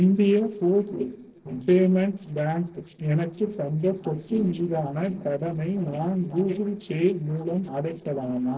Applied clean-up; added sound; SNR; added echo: neural separator model SepFormer DNS4.